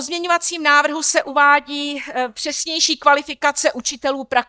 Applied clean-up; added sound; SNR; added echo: neural mask model DeepFilterNet 3.